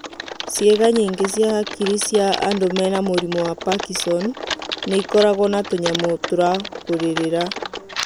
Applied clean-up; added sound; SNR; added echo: none; Typing; 9 dB; none.